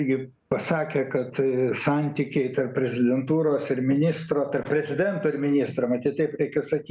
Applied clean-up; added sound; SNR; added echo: none; none; none; none.